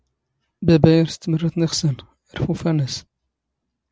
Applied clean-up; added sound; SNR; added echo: none; none; none; none.